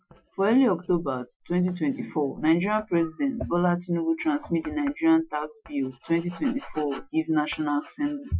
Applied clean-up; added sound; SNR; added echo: classical method Wiener filter.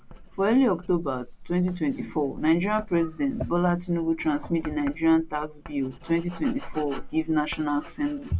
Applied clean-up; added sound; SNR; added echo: none; Writing; 14 dB; none.